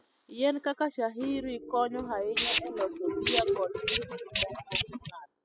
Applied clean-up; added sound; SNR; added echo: classical method spectral subtraction.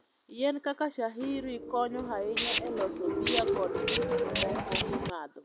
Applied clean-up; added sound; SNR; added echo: none; Tools; -2 dB; none.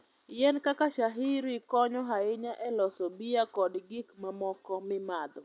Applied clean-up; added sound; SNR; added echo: none; none; none; none.